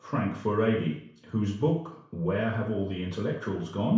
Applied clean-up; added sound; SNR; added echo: none; none; none; reverberation time 0.6 s.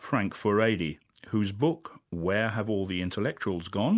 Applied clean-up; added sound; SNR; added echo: none; none; none; none.